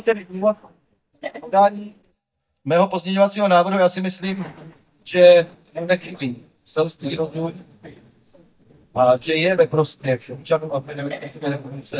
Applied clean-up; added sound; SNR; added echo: neural mask model DeepFilterNet 3.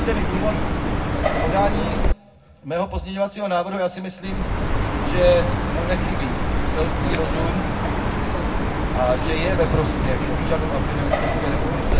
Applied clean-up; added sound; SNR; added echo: none; Chirp, tweet; -4 dB; reverberation time 0.3 s.